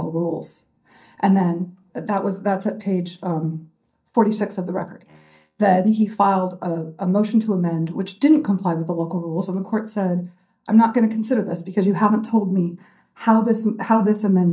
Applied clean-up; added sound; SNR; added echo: neural mask model DeepFilterNet 3.